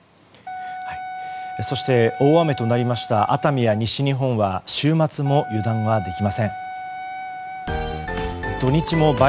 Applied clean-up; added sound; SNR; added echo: none; Wind instrument, woodwind instrument; 12 dB; none.